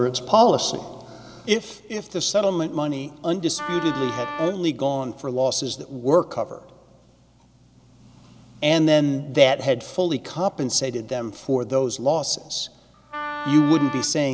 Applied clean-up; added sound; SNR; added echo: none; Wind instrument, woodwind instrument; 8 dB; none.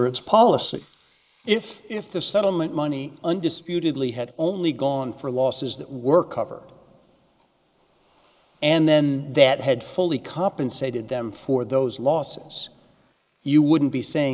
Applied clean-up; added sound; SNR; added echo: neural mask model Resemble Enhance denoiser.